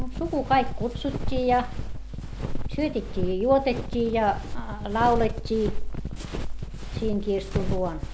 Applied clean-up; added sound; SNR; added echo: none; Walk, footsteps; 3 dB; none.